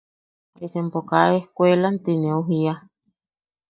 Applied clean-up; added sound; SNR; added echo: neural mask model DeepFilterNet 3.